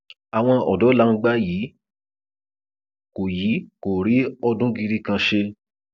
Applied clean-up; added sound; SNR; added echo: none; none; none; none.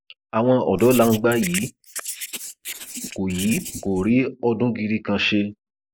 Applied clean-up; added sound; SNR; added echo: neural mask model Resemble Enhance denoiser.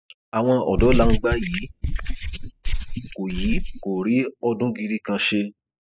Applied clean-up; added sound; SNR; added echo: classical method spectral subtraction.